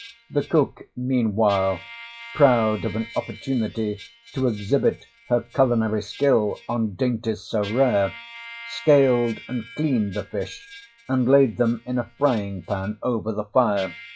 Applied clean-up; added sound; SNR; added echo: classical method log-MMSE.